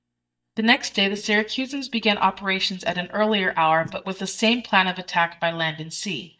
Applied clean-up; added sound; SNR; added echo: neural mask model DeepFilterNet 3.